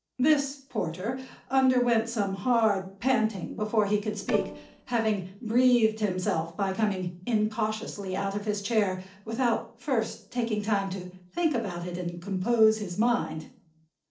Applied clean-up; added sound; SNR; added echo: neural separator model SepFormer DNS4.